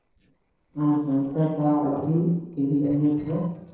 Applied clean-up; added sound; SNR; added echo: neural separator model SepFormer DNS4.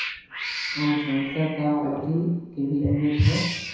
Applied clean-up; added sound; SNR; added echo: none; Cat; 9 dB; reverberation time 1.0 s.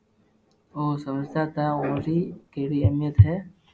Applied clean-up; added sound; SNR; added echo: none; none; none; none.